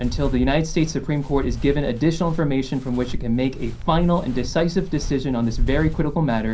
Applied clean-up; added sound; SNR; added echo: none; Walk, footsteps; 5 dB; reverberation time 0.3 s.